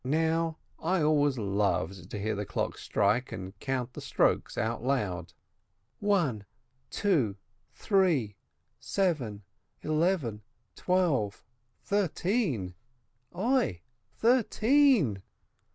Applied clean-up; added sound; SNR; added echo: none; none; none; none.